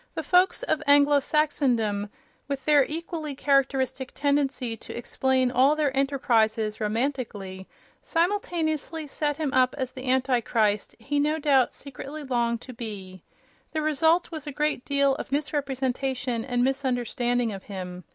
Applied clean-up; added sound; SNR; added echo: none; none; none; none.